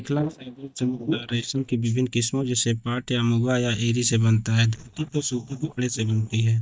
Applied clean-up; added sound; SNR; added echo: neural mask model DeepFilterNet 3.